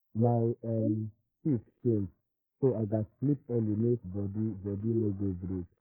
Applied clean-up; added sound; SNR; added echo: neural mask model Resemble Enhance denoiser.